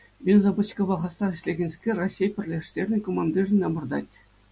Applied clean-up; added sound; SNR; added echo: none; none; none; none.